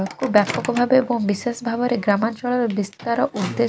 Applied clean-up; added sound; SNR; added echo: none; Microwave oven; 16 dB; none.